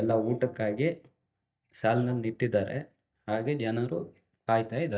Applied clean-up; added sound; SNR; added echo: neural mask model DeepFilterNet 3.